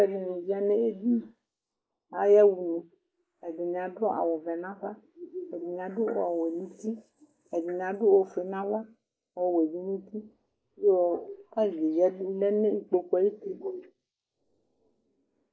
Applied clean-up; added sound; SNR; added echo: neural mask model Resemble Enhance denoiser.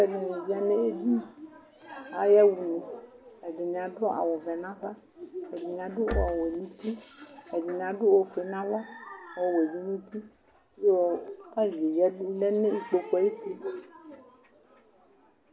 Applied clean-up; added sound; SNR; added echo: none; Marimba, xylophone; 3 dB; none.